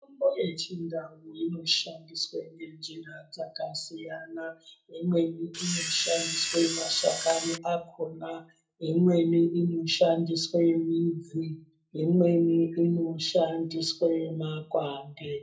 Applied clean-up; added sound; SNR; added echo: none; Camera; 4 dB; reverberation time 0.3 s.